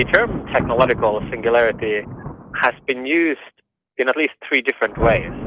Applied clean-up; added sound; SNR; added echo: none; Thunder; 10 dB; none.